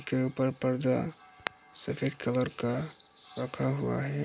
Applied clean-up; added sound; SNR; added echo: none; Bird; 15 dB; none.